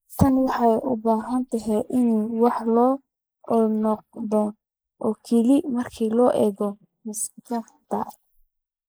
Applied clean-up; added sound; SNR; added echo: neural mask model Resemble Enhance denoiser.